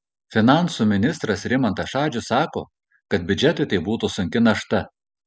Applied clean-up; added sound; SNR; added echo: none; none; none; none.